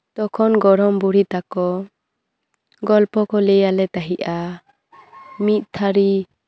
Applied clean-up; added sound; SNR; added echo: none; none; none; none.